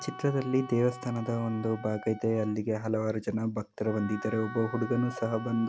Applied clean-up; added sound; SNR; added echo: none; Wind instrument, woodwind instrument; 15 dB; none.